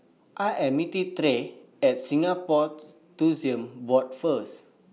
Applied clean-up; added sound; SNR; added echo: none; none; none; none.